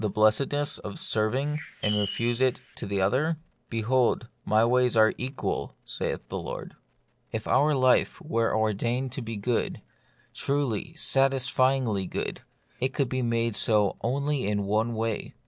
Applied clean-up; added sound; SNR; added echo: none; Bird; 9 dB; none.